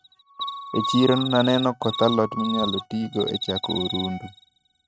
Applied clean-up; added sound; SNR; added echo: neural mask model RNNoise.